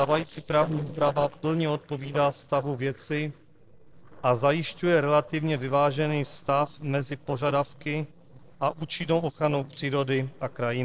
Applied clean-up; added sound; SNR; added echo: neural separator model SepFormer DNS4.